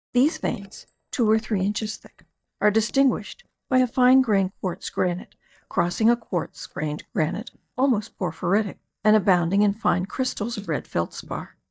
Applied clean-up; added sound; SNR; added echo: neural mask model DeepFilterNet 3.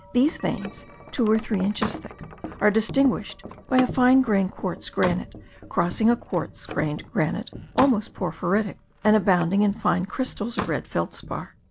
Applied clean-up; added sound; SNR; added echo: none; Slam + Wind chime; 13 dB; none.